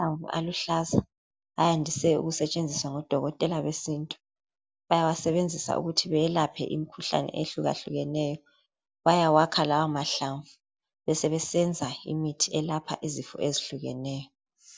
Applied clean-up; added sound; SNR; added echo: none; none; none; none.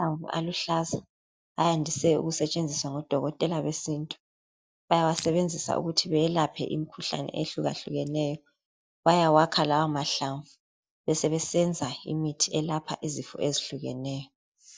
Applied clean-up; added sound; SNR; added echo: neural mask model DeepFilterNet 3.